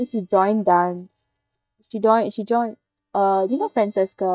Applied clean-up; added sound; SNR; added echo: neural mask model DeepFilterNet 3.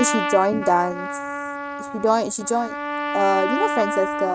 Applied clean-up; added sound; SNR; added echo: neural mask model RNNoise.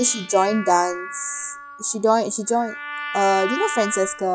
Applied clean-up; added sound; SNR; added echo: classical method log-MMSE.